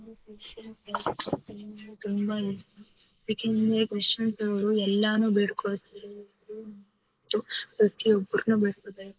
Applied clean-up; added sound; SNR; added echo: neural mask model Resemble Enhance denoiser.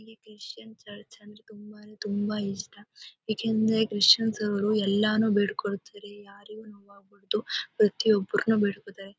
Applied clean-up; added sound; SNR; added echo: none; none; none; none.